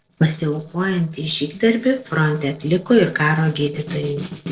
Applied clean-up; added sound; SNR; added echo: neural separator model SepFormer DNS4.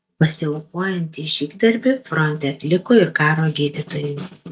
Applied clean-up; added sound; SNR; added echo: neural mask model DeepFilterNet 3.